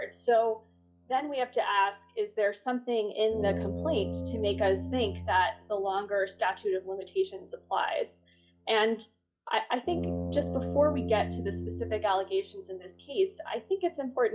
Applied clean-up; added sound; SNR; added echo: classical method log-MMSE.